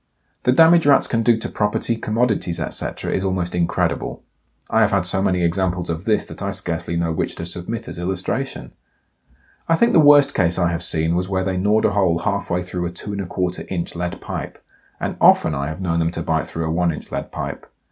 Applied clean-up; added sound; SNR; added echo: none; none; none; none.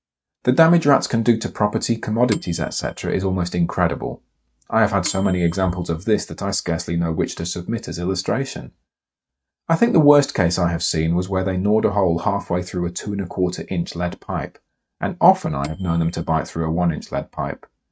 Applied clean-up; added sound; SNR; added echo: neural mask model RNNoise.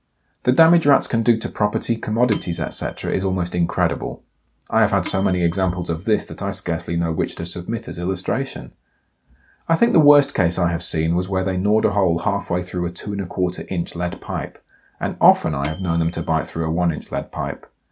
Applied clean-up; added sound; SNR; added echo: none; Microwave oven / Bell; 16 dB; none.